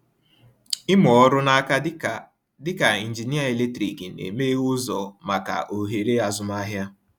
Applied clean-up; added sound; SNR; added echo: none; none; none; none.